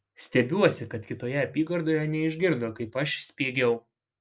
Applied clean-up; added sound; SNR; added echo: none; none; none; none.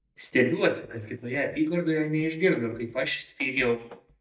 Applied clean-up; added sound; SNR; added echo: neural mask model DeepFilterNet 3.